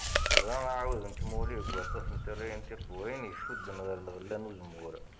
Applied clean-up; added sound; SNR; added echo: none; Chewing, mastication + Bird; -4 dB; none.